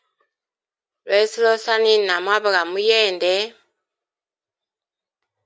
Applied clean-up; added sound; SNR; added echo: none; none; none; none.